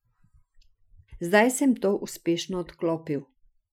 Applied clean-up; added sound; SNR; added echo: classical method Wiener filter.